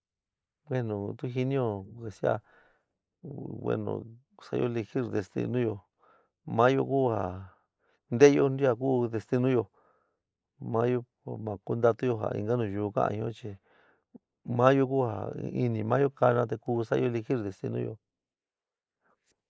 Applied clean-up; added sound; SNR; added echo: neural mask model Resemble Enhance denoiser.